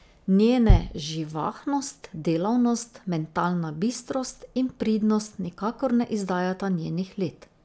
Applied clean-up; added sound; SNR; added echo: none; Bass drum; 0 dB; none.